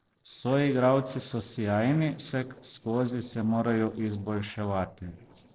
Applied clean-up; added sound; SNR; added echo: neural separator model SepFormer DNS4.